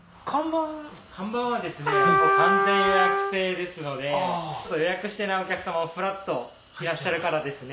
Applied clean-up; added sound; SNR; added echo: none; Trumpet; -5 dB; none.